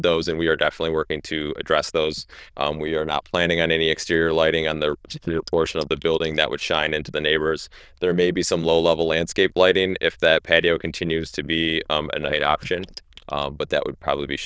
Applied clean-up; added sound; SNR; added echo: neural diffusion model UNIVERSE++.